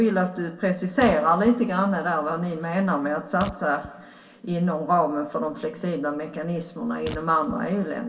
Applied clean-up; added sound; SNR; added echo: none; Fart; 18 dB; reverberation time 0.2 s.